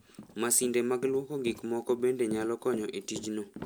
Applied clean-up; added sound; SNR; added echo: none; Run; 15 dB; none.